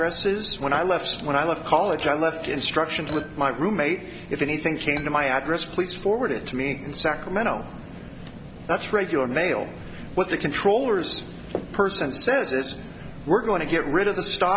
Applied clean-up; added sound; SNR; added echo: none; Chink, clink / Liquid; 18 dB; none.